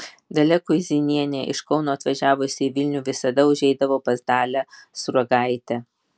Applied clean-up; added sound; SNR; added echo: none; none; none; none.